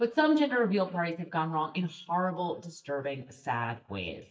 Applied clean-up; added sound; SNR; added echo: neural mask model DeepFilterNet 3.